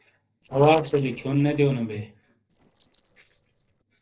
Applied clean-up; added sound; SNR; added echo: neural separator model SepFormer DNS4.